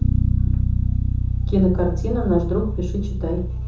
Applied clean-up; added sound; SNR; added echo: none; Bass guitar; -4 dB; reverberation time 1.0 s.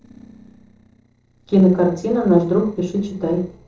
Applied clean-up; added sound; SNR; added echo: neural separator model SepFormer DNS4.